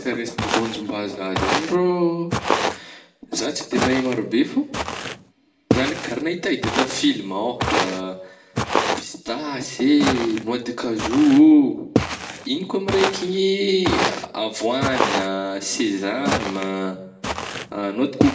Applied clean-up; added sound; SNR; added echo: none; Walk, footsteps; 4 dB; reverberation time 0.6 s.